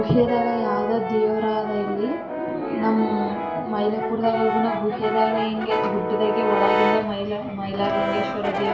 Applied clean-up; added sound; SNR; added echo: none; Brass instrument; 2 dB; reverberation time 0.8 s.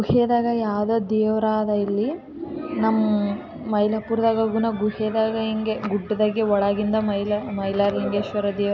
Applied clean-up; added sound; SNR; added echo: none; none; none; none.